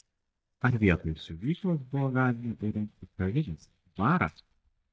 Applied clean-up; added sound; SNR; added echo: neural mask model DeepFilterNet 3.